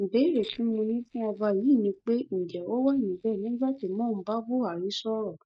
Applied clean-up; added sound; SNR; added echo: neural mask model DeepFilterNet 3.